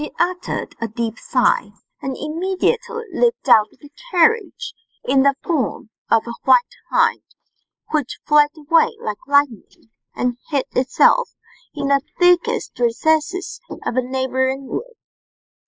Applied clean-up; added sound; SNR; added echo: neural mask model Resemble Enhance denoiser.